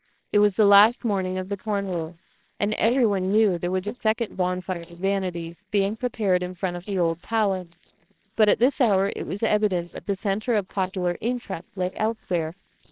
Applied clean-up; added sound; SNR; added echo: neural separator model SepFormer WHAMR!.